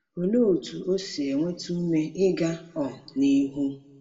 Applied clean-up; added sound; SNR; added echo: none; none; none; reverberation time 1.3 s.